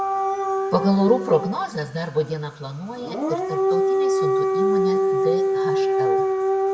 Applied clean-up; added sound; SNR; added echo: none; Siren / Dog; -4 dB; reverberation time 1.0 s.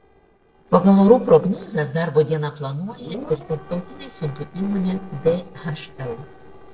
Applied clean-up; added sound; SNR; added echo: neural separator model SepFormer DNS4.